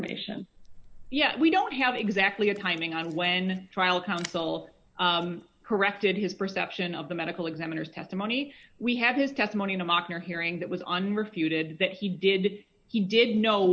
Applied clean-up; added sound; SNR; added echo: none; none; none; none.